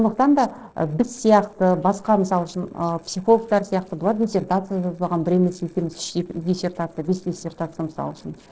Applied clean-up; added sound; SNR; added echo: neural separator model SepFormer DNS4.